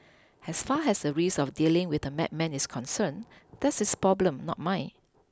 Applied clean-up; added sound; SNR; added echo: none; none; none; none.